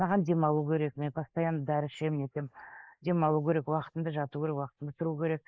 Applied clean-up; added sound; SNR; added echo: neural mask model Resemble Enhance denoiser.